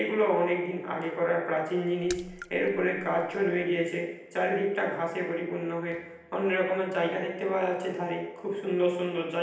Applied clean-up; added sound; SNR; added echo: none; Raindrop / Splash, splatter; 19 dB; reverberation time 0.9 s.